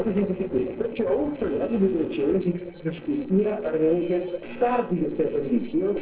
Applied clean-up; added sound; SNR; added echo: neural separator model SepFormer DNS4.